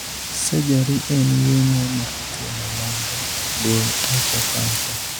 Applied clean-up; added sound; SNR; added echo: none; Wind; 3 dB; none.